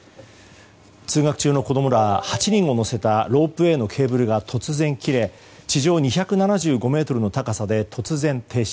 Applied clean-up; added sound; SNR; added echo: none; none; none; none.